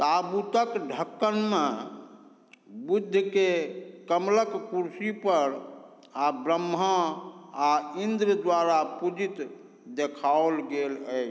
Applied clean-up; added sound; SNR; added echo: none; none; none; none.